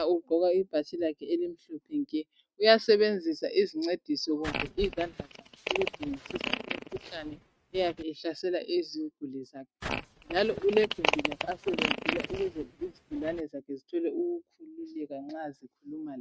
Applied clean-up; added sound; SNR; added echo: neural mask model RNNoise.